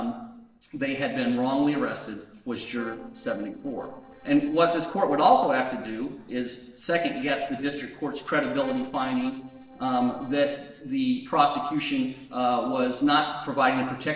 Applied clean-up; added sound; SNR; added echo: neural separator model SepFormer DNS4.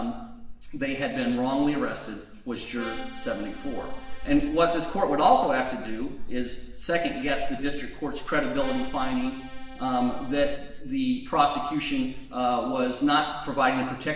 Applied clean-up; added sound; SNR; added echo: none; Accordion; 15 dB; reverberation time 1.0 s.